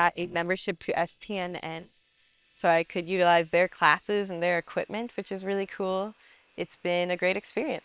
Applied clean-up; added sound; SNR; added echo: neural separator model SepFormer WHAM!.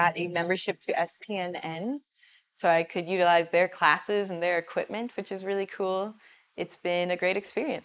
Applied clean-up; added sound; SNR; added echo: neural mask model Resemble Enhance denoiser.